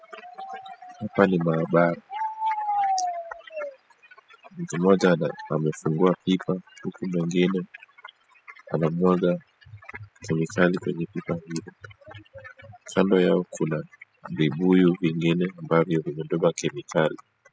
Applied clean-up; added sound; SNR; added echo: classical method spectral subtraction.